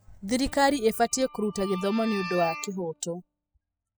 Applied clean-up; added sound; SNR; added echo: classical method spectral subtraction.